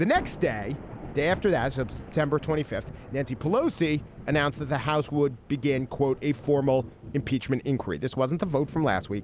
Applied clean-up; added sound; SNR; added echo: none; Thunder / Rain; 15 dB; none.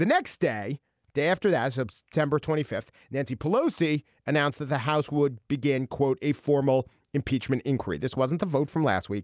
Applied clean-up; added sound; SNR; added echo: none; none; none; none.